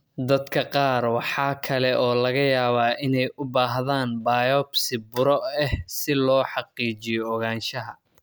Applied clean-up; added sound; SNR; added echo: none; none; none; none.